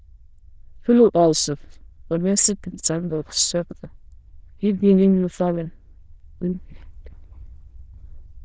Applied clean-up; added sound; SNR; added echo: neural diffusion model UNIVERSE++.